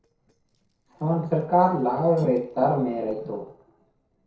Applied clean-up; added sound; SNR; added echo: neural separator model SepFormer DNS4.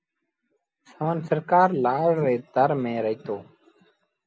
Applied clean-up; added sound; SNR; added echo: none; none; none; none.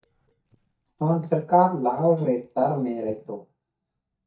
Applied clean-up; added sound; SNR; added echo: neural mask model DeepFilterNet 3.